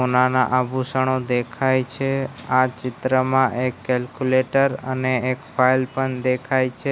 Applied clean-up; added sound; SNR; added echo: none; none; none; none.